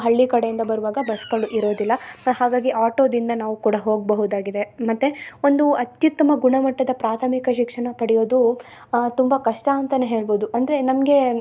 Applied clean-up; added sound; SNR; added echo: none; none; none; none.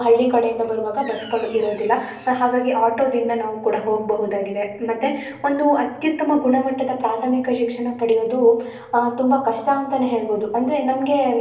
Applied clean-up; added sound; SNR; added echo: none; none; none; reverberation time 0.7 s.